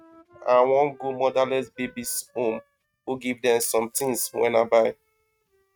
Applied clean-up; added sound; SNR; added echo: neural mask model RNNoise.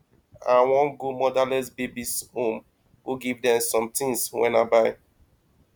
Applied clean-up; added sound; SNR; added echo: none; none; none; none.